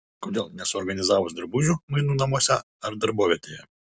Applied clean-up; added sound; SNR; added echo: none; none; none; none.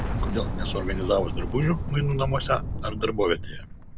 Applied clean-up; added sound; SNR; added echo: none; Boom; 3 dB; none.